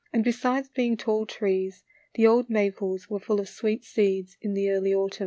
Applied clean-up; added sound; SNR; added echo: none; none; none; none.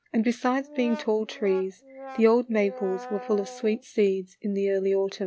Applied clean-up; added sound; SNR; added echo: none; Brass instrument; 15 dB; none.